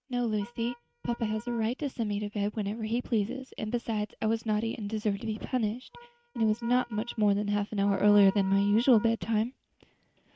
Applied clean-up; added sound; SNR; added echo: neural mask model RNNoise.